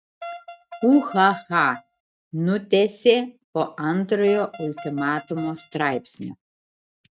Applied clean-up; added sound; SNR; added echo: neural mask model RNNoise.